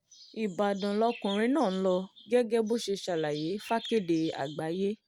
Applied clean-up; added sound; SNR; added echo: none; Chirp, tweet; 19 dB; none.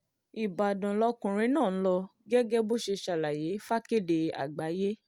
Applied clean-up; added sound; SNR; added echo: none; none; none; none.